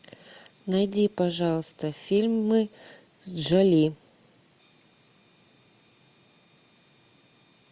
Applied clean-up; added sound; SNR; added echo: none; none; none; none.